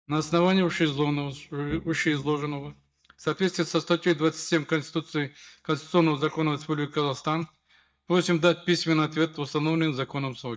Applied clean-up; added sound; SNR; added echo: neural mask model DeepFilterNet 3.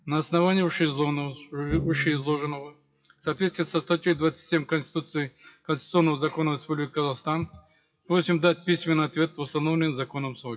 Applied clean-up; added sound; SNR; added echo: classical method WPE with log-MMSE.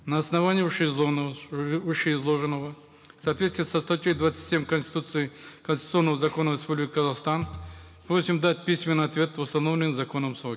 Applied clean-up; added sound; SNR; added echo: none; none; none; none.